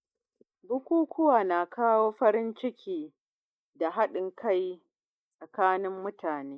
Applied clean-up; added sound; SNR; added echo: neural mask model Resemble Enhance denoiser.